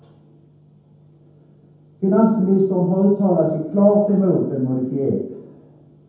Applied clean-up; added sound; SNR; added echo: none; none; none; reverberation time 0.9 s.